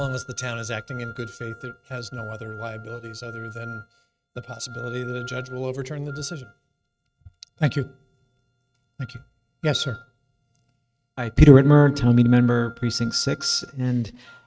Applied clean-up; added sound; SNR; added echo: neural mask model RNNoise.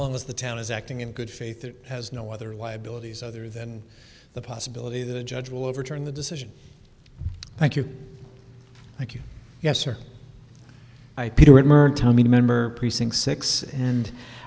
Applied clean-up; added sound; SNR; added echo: none; none; none; none.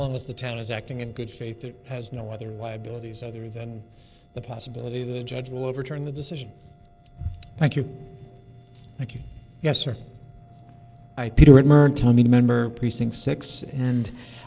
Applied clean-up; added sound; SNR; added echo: neural separator model SepFormer DNS4.